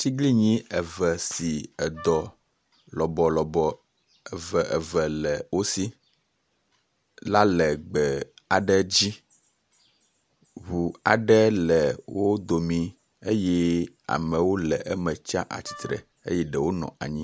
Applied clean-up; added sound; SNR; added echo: none; Wind instrument, woodwind instrument; 19 dB; none.